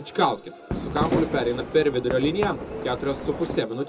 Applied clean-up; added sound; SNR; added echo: none; Fireworks; 5 dB; reverberation time 0.2 s.